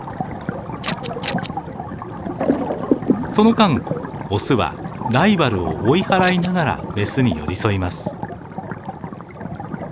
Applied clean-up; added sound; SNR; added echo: none; Scissors; 12 dB; none.